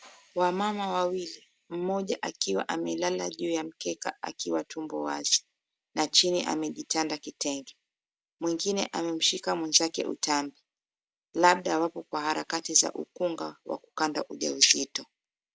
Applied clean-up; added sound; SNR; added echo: none; none; none; none.